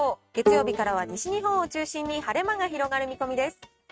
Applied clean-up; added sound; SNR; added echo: neural mask model RNNoise.